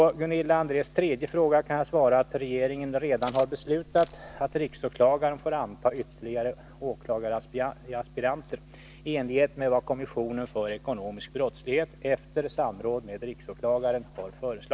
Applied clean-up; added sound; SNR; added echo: none; Cutlery, silverware; 18 dB; none.